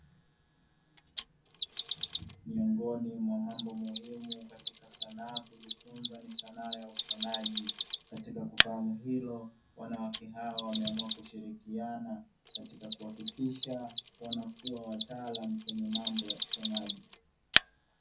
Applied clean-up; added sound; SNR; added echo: none; Mechanisms; -4 dB; reverberation time 0.3 s.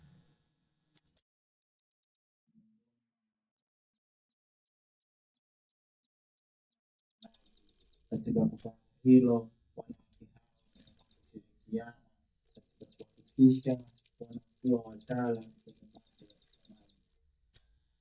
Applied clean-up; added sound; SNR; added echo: neural mask model DeepFilterNet 3.